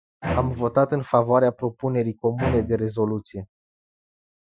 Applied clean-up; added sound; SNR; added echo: classical method Wiener filter.